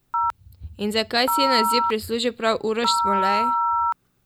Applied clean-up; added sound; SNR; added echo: none; Telephone; -1 dB; none.